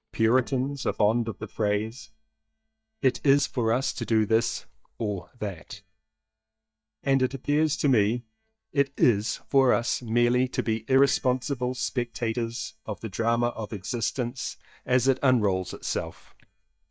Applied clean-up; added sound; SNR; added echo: neural mask model DeepFilterNet 3.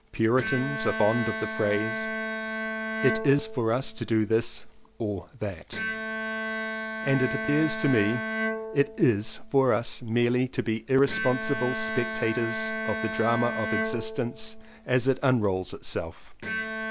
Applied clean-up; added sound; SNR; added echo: none; Bowed string instrument; 6 dB; none.